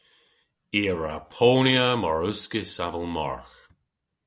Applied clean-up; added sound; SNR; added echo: none; none; none; none.